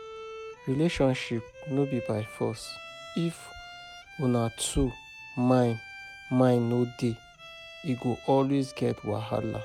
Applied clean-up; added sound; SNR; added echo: none; Bowed string instrument; 16 dB; none.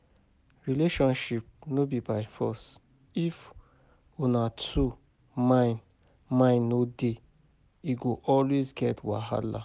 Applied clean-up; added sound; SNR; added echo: none; none; none; none.